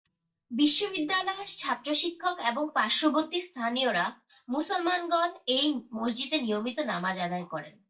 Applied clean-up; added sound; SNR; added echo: neural mask model DeepFilterNet 3.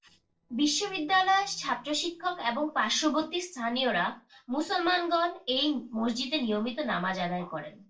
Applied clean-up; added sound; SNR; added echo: neural separator model SepFormer DNS4.